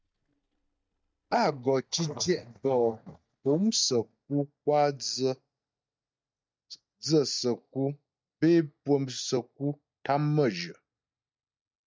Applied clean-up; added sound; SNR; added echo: neural mask model DeepFilterNet 3.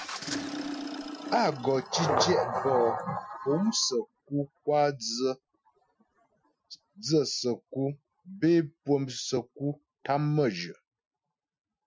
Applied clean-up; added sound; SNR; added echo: classical method Wiener filter.